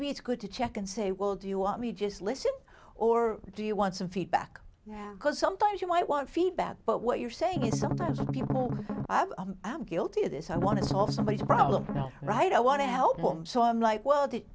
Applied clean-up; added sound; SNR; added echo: none; Strum; 1 dB; none.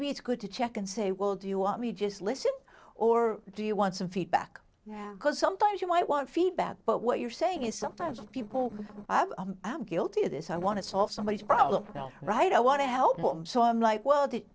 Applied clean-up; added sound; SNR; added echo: neural separator model SepFormer DNS4.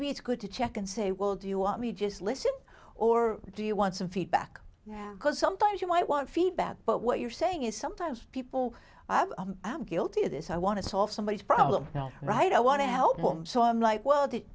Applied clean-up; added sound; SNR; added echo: none; none; none; none.